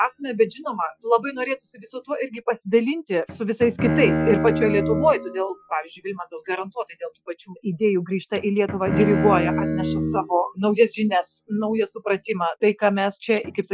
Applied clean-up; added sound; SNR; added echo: classical method Wiener filter.